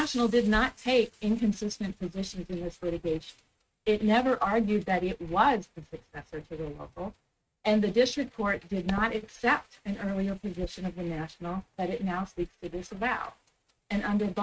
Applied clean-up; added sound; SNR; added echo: neural mask model RNNoise.